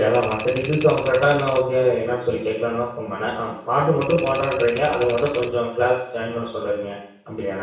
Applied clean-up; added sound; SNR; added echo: none; Typewriter; 12 dB; reverberation time 0.6 s.